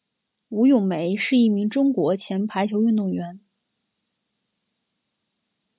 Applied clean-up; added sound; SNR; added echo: none; none; none; none.